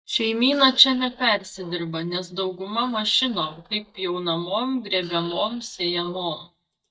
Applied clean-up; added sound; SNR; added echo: neural mask model DeepFilterNet 3.